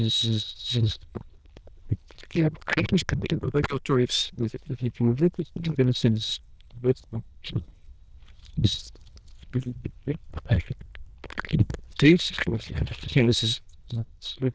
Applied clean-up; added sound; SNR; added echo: neural diffusion model UNIVERSE++.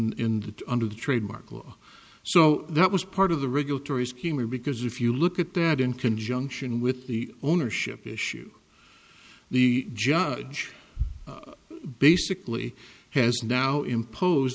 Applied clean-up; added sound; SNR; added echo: none; none; none; none.